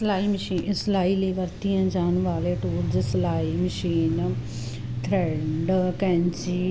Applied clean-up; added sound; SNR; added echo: none; none; none; none.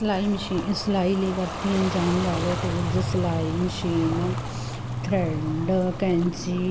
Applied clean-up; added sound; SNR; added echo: none; Ocean; 11 dB; none.